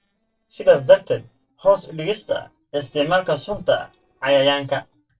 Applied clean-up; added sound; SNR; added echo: neural separator model SepFormer DNS4.